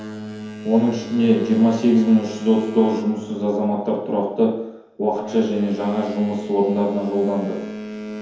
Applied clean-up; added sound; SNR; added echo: none; Boat, Water vehicle; 13 dB; reverberation time 0.9 s.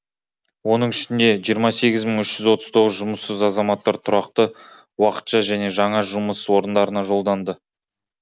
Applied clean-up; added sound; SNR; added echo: none; none; none; none.